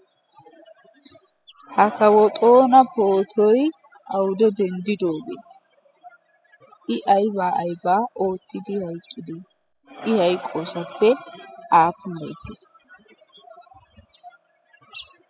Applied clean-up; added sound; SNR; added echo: classical method spectral subtraction.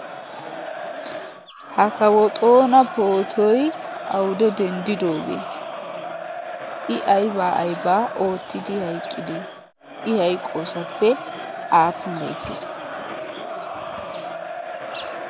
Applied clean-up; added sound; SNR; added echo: none; Crowd; 10 dB; none.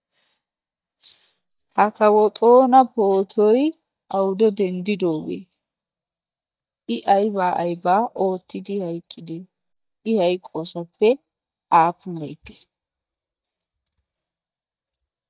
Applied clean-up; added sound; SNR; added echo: neural mask model DeepFilterNet 3.